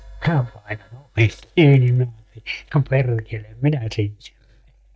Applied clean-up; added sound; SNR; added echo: neural mask model DeepFilterNet 3.